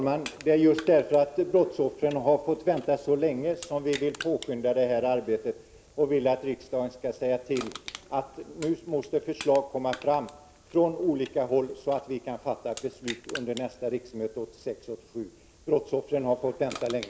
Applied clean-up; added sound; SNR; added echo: none; Crushing; 19 dB; none.